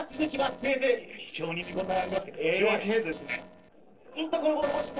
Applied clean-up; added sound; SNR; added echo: neural separator model SepFormer DNS4.